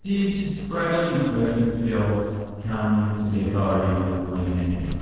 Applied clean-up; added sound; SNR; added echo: neural separator model SepFormer DNS4.